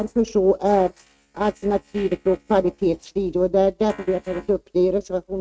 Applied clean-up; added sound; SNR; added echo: neural mask model RNNoise.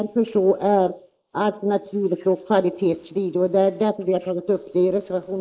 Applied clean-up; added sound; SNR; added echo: neural mask model Resemble Enhance denoiser.